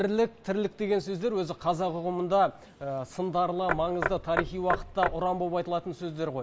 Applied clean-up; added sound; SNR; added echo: none; Knock / Wood; 5 dB; none.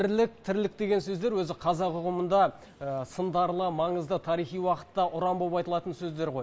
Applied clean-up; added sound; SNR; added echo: none; none; none; none.